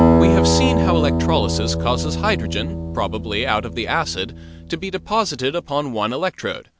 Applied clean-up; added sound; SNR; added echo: none; Acoustic guitar; -2 dB; none.